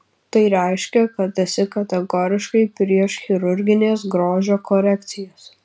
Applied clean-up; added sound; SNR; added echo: none; none; none; none.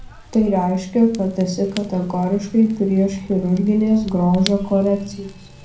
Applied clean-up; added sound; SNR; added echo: none; Fire / Rain; 18 dB; reverberation time 0.5 s.